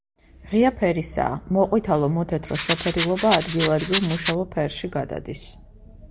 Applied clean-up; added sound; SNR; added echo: none; Rattle; 5 dB; none.